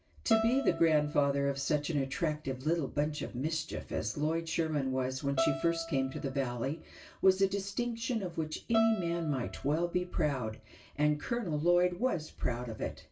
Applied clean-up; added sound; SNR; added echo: none; Bowed string instrument; 10 dB; reverberation time 0.2 s.